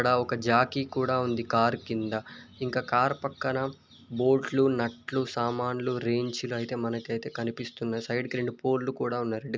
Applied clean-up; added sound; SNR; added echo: none; none; none; none.